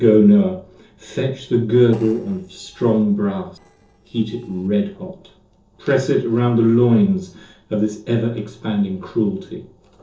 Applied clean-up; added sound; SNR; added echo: neural separator model SepFormer DNS4.